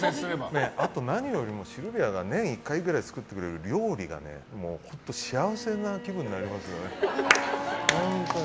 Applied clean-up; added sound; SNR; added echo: none; Bowed string instrument; 19 dB; none.